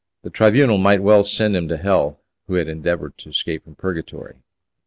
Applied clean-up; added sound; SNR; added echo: none; none; none; none.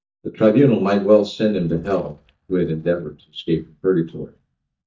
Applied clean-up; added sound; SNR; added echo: neural mask model DeepFilterNet 3.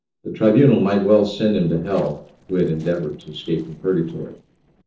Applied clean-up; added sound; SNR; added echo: neural separator model SepFormer DNS4.